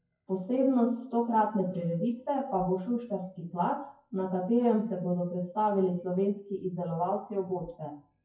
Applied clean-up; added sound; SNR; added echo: classical method WPE with log-MMSE.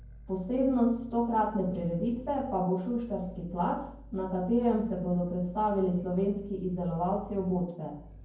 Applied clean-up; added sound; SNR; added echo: none; Growling; 18 dB; reverberation time 0.9 s.